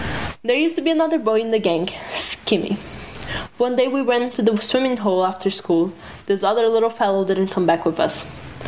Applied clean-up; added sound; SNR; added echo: none; none; none; none.